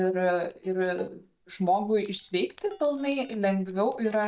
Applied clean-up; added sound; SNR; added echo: neural mask model DeepFilterNet 3.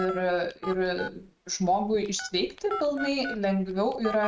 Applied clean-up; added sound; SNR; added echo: neural mask model RNNoise.